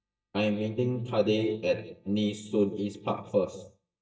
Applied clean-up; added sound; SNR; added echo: neural mask model DeepFilterNet 3.